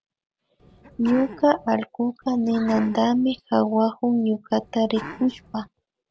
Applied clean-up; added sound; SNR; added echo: none; Sneeze; 17 dB; none.